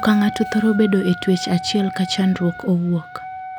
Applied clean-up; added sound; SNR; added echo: none; Wind instrument, woodwind instrument; 13 dB; none.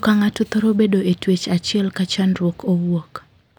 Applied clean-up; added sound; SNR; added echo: none; none; none; none.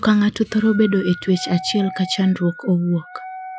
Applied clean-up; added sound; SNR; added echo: classical method Wiener filter.